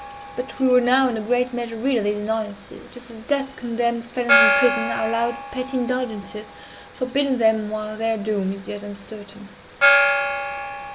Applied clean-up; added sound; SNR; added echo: none; Gong; 2 dB; none.